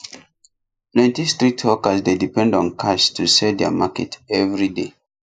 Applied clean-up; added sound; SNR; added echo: neural mask model Resemble Enhance denoiser.